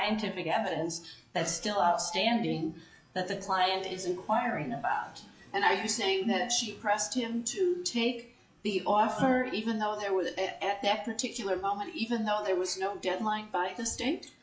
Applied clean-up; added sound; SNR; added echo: classical method log-MMSE.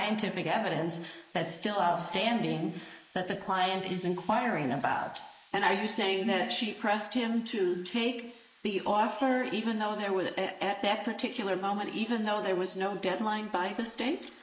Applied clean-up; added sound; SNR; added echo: neural mask model Resemble Enhance denoiser.